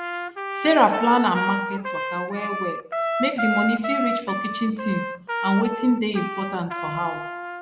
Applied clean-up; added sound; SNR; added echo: none; Trumpet; 4 dB; none.